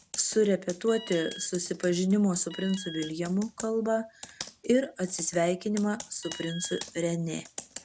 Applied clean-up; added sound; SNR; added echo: none; Alarm + Computer keyboard; 15 dB; none.